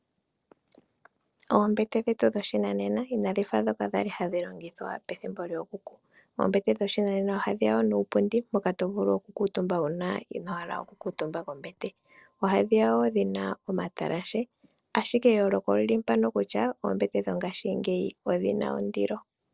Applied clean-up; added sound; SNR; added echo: neural separator model SepFormer DNS4.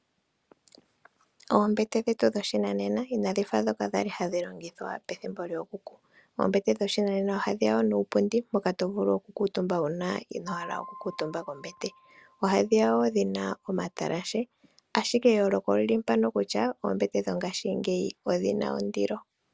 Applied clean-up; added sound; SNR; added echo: none; Piano; 19 dB; none.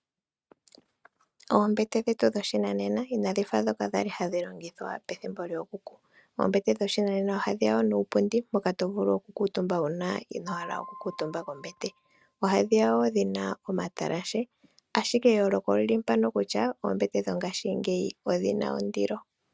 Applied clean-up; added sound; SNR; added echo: neural mask model RNNoise.